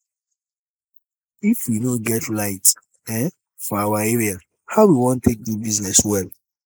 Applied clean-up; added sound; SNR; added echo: neural mask model Resemble Enhance denoiser.